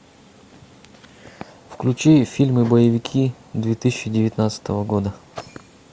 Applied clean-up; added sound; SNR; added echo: none; none; none; none.